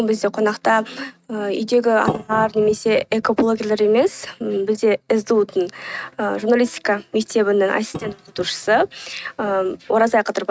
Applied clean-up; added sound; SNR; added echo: neural mask model RNNoise.